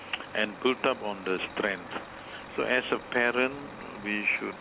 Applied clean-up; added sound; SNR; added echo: none; Truck; 14 dB; none.